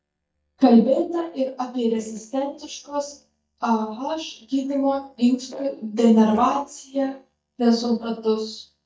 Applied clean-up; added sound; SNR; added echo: neural mask model DeepFilterNet 3.